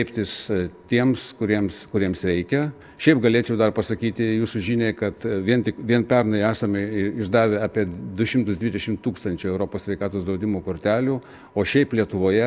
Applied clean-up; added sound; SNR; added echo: none; none; none; none.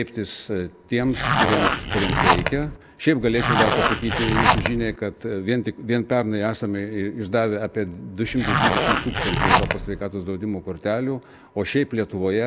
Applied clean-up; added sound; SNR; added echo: none; Zipper (clothing); -3 dB; none.